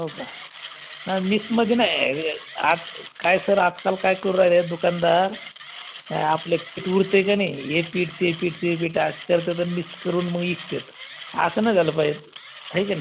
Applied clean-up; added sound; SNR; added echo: none; Mechanisms; 16 dB; none.